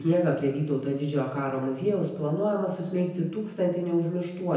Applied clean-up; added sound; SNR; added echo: none; none; none; reverberation time 0.9 s.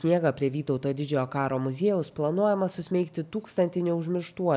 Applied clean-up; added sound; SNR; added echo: none; none; none; none.